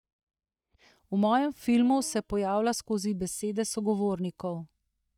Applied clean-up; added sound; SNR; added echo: neural mask model DeepFilterNet 3.